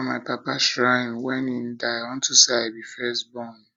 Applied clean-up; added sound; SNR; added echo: none; none; none; none.